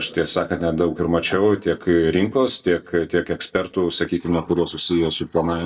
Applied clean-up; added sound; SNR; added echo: neural mask model DeepFilterNet 3.